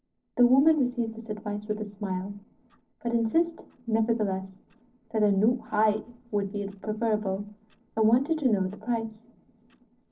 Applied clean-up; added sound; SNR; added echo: neural separator model SepFormer DNS4.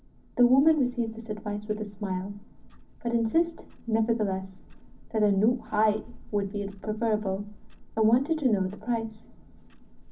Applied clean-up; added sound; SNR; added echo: none; Clock; 18 dB; reverberation time 0.4 s.